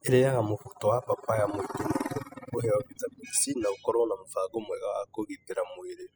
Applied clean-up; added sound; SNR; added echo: classical method spectral subtraction.